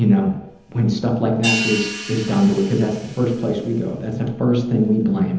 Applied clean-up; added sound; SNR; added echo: none; Hi-hat; 13 dB; reverberation time 0.9 s.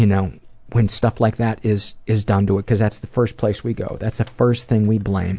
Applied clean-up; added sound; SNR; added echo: none; none; none; none.